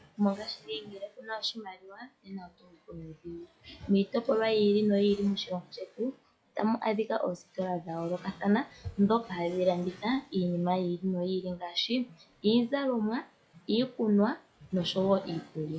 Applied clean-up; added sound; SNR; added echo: classical method log-MMSE.